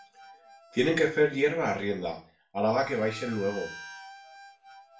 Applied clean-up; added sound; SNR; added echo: none; Harmonica; 19 dB; reverberation time 0.3 s.